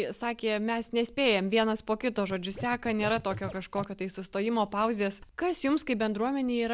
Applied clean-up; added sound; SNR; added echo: none; Scratching (performance technique); 13 dB; none.